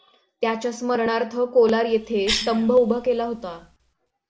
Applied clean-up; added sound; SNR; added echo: none; Cough; 12 dB; none.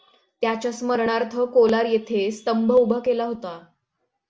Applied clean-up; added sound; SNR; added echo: none; none; none; none.